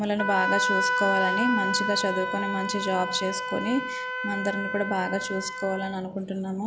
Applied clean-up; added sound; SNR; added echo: none; Wind instrument, woodwind instrument; 1 dB; none.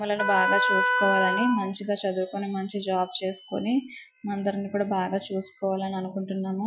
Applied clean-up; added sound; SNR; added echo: classical method Wiener filter.